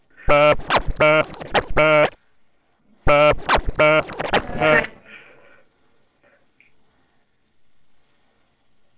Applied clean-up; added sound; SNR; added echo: neural separator model SepFormer DNS4.